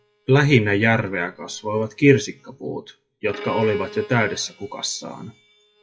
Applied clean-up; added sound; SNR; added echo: classical method WPE with log-MMSE.